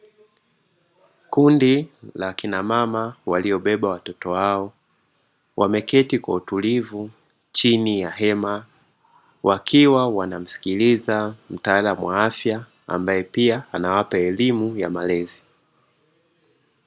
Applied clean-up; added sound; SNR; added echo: none; none; none; none.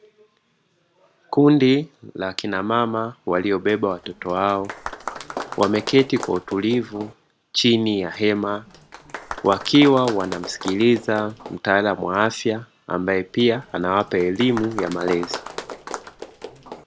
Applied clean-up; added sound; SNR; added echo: none; Applause; 13 dB; none.